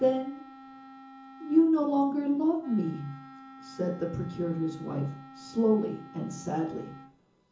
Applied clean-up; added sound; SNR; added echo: none; Wind instrument, woodwind instrument; 19 dB; reverberation time 0.7 s.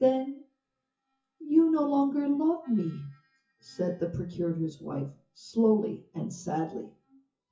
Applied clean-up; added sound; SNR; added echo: classical method WPE with log-MMSE.